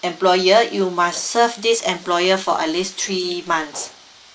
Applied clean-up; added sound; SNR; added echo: neural mask model Resemble Enhance denoiser.